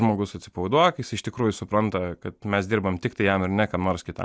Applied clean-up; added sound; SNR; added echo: none; none; none; none.